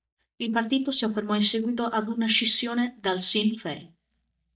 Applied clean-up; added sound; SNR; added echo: neural mask model DeepFilterNet 3.